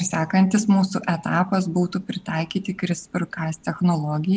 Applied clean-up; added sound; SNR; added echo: none; none; none; none.